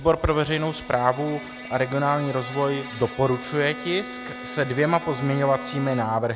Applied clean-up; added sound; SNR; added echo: none; Bowed string instrument; 13 dB; none.